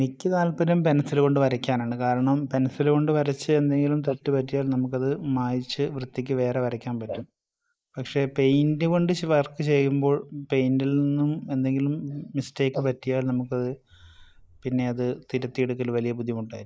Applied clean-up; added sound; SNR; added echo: neural mask model Resemble Enhance denoiser.